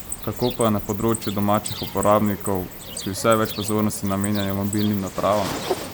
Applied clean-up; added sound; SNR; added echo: none; Cricket; 9 dB; none.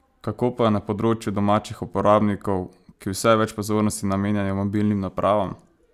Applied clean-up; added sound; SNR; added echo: none; none; none; none.